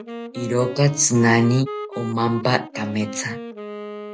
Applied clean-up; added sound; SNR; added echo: none; Wind instrument, woodwind instrument; 12 dB; none.